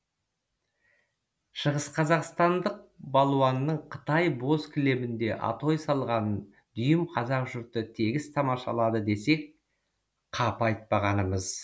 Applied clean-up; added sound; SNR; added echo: none; none; none; none.